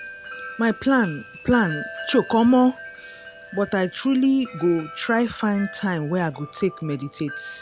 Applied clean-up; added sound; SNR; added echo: none; Wind chime; 15 dB; none.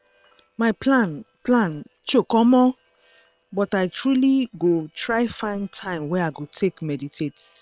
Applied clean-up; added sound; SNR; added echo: neural separator model SepFormer WHAM!.